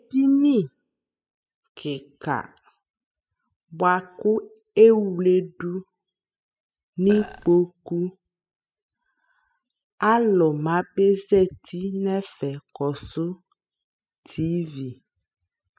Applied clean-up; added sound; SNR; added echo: classical method spectral subtraction.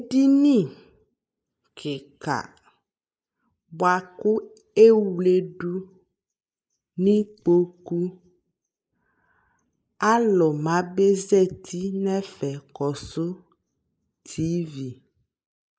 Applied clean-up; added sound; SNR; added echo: neural mask model Resemble Enhance denoiser.